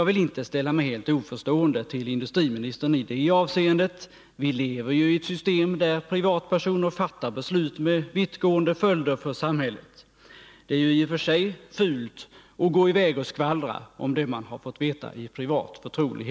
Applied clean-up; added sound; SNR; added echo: none; none; none; none.